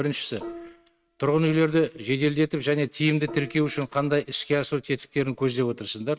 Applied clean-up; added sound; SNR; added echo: neural mask model RNNoise.